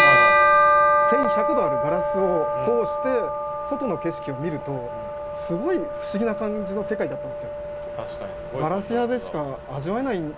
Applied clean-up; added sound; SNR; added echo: none; Bell; -4 dB; none.